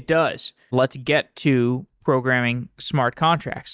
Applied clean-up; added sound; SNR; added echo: neural mask model DeepFilterNet 3.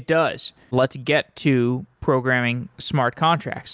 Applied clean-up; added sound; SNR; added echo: none; none; none; none.